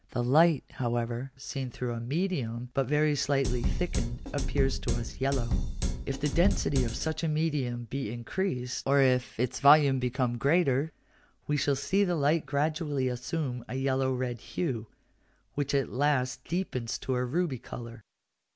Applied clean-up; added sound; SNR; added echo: none; Drum kit; 1 dB; none.